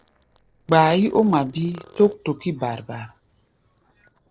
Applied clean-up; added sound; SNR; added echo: neural separator model SepFormer DNS4.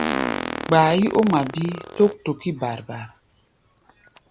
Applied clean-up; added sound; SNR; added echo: none; Fart; 9 dB; none.